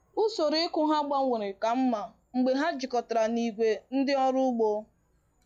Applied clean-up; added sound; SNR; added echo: classical method log-MMSE.